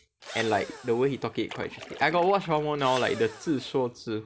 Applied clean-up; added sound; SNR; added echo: none; Engine / Drill + Splash, splatter; 15 dB; none.